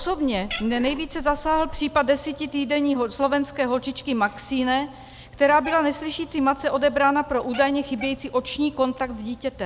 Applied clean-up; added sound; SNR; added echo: none; Cat; 17 dB; none.